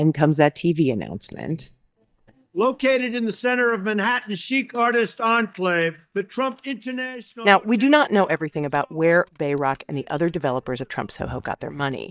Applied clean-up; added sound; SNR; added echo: neural mask model DeepFilterNet 3.